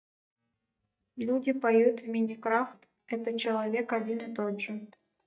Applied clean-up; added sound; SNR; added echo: neural mask model DeepFilterNet 3.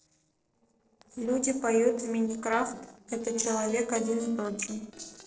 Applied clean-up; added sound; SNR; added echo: neural separator model SepFormer DNS4.